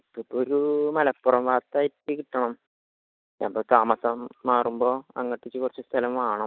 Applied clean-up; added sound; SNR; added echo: neural mask model Resemble Enhance denoiser.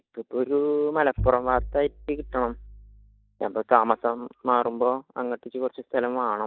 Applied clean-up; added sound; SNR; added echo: neural mask model DeepFilterNet 3.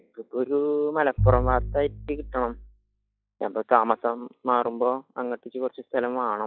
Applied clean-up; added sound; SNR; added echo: classical method log-MMSE.